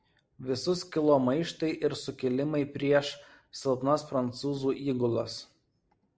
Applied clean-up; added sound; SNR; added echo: none; none; none; none.